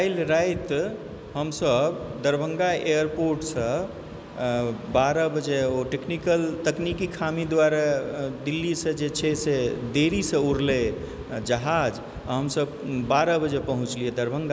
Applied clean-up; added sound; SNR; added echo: none; none; none; none.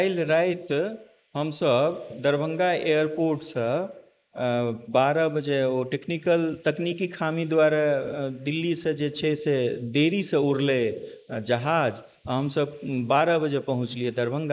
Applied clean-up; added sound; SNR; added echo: neural mask model Resemble Enhance denoiser.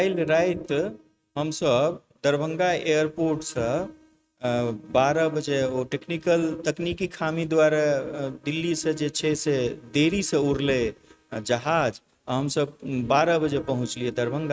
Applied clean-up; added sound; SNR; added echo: neural mask model RNNoise.